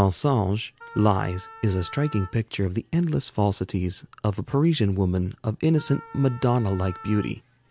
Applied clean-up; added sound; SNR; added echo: none; Wind instrument, woodwind instrument; 18 dB; none.